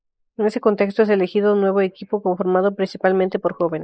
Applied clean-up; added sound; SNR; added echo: neural mask model Resemble Enhance denoiser.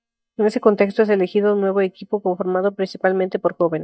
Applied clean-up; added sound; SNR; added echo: neural mask model DeepFilterNet 3.